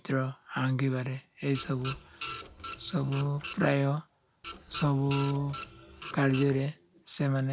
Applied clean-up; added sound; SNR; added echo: none; Printer; 12 dB; none.